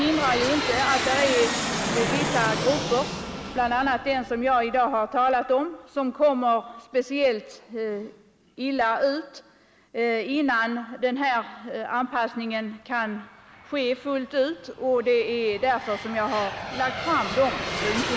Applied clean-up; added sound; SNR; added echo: none; Aircraft; 7 dB; none.